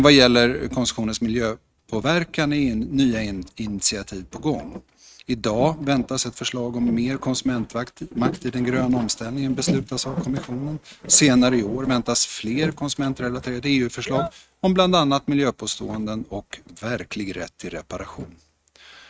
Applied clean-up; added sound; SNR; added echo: neural mask model RNNoise.